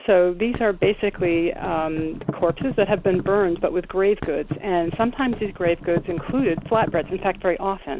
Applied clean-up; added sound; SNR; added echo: none; Thump, thud; 11 dB; none.